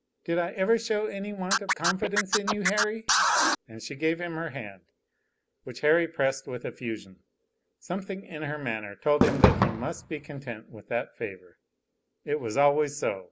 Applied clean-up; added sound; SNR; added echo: none; Fireworks + Scratching (performance technique); -4 dB; none.